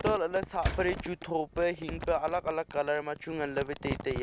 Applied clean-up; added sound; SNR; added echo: none; Crumpling, crinkling + Slam; 7 dB; none.